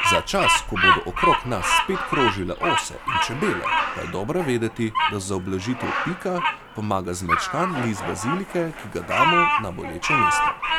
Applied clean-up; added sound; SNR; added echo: none; Bird vocalization, bird call, bird song; -3 dB; none.